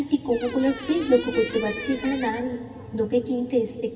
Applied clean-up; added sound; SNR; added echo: none; Squeak; 13 dB; reverberation time 2.4 s.